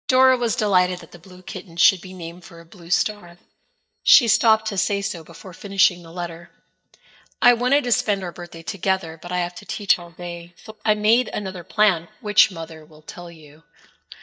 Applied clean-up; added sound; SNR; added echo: neural mask model DeepFilterNet 3.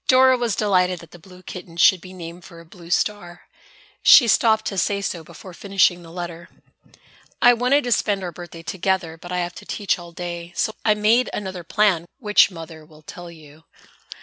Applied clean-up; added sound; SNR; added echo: none; none; none; none.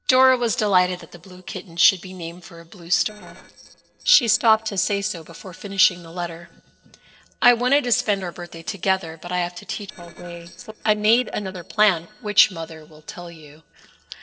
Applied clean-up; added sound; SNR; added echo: neural separator model SepFormer DNS4.